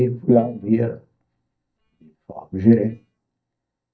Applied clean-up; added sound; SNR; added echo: neural mask model DeepFilterNet 3.